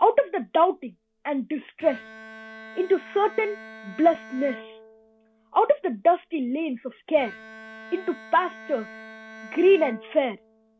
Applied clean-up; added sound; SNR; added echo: none; Bowed string instrument; 19 dB; none.